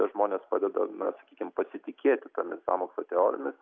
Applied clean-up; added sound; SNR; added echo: none; none; none; none.